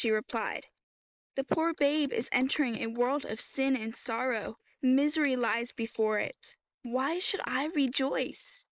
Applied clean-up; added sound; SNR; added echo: neural mask model Resemble Enhance denoiser.